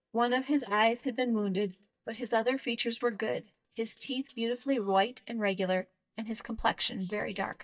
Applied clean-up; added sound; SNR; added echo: neural mask model DeepFilterNet 3.